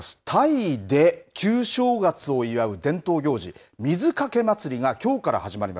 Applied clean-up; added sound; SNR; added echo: none; none; none; none.